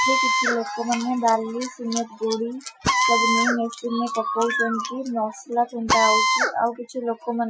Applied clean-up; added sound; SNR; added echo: classical method Wiener filter.